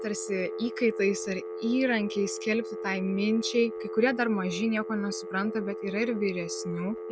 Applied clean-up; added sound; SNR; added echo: none; Telephone; 8 dB; none.